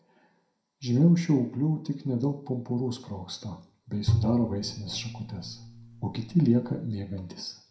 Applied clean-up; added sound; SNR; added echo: none; Bowed string instrument; 5 dB; reverberation time 0.4 s.